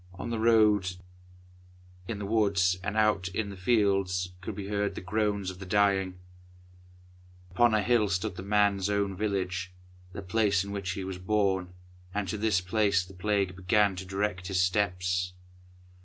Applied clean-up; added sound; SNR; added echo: none; none; none; none.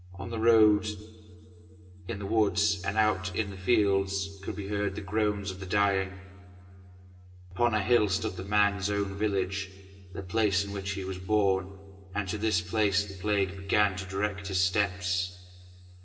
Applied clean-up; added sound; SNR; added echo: none; none; none; reverberation time 2.0 s.